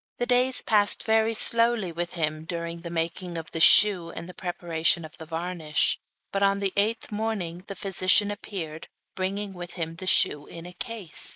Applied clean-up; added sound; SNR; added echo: neural mask model Resemble Enhance denoiser.